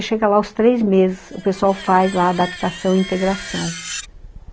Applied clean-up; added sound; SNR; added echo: none; Screech; 15 dB; none.